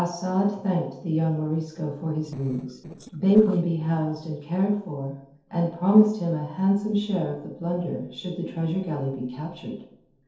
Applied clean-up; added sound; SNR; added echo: neural separator model SepFormer DNS4.